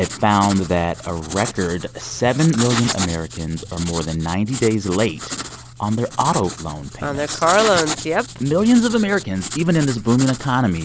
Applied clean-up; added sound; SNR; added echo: none; Writing; 10 dB; none.